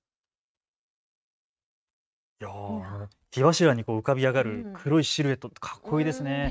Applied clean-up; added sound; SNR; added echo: neural mask model RNNoise.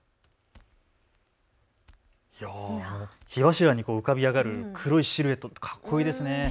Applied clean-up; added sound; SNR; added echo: none; Crackle; 20 dB; none.